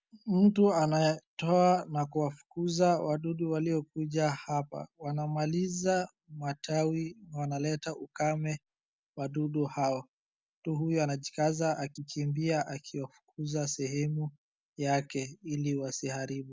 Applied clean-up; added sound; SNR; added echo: none; none; none; none.